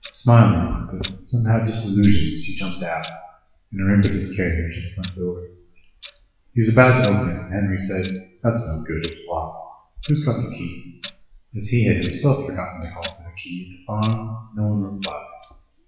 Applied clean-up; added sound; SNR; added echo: classical method WPE with log-MMSE.